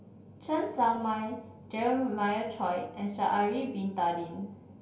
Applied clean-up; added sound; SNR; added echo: none; none; none; reverberation time 0.2 s.